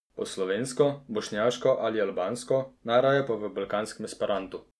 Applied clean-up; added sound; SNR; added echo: none; none; none; none.